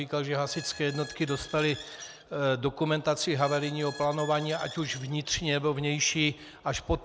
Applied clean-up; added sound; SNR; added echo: none; Squeak; 17 dB; none.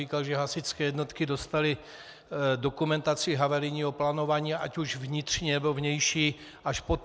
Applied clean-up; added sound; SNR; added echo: none; none; none; none.